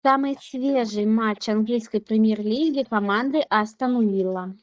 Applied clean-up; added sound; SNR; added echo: neural mask model DeepFilterNet 3.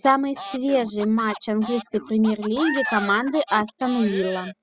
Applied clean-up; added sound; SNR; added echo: classical method spectral subtraction.